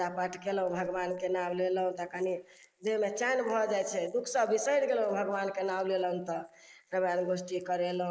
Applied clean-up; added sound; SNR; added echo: neural mask model Resemble Enhance denoiser.